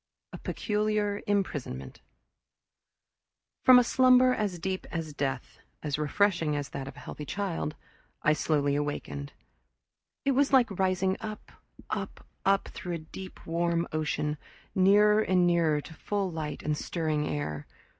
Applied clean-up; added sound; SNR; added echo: none; none; none; none.